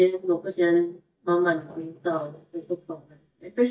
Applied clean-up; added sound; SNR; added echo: neural mask model DeepFilterNet 3.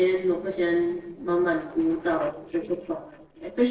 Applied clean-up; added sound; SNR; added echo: neural separator model SepFormer DNS4.